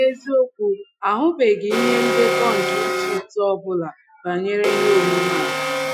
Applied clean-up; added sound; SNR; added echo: classical method Wiener filter.